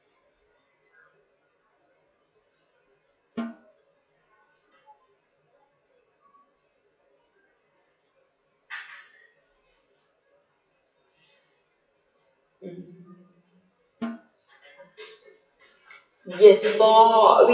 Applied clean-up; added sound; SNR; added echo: classical method WPE with log-MMSE.